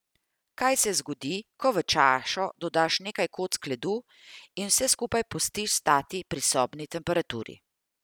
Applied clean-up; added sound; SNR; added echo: none; none; none; none.